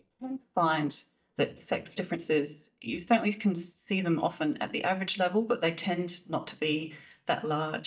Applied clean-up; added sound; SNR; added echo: neural mask model DeepFilterNet 3.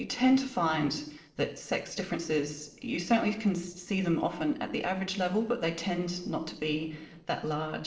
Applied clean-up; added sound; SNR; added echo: neural separator model SepFormer DNS4.